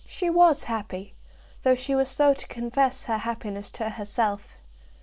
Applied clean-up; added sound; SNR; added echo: none; none; none; none.